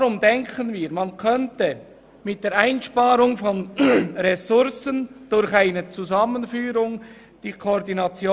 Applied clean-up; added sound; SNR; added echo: none; none; none; none.